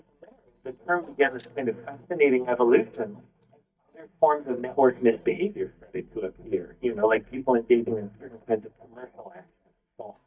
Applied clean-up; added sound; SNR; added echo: neural mask model DeepFilterNet 3.